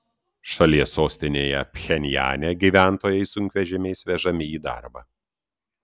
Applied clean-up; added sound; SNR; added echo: none; none; none; none.